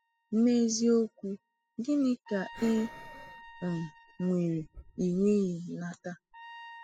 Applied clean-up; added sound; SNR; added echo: classical method spectral subtraction.